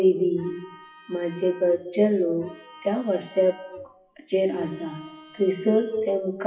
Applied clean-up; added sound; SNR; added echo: classical method WPE with log-MMSE.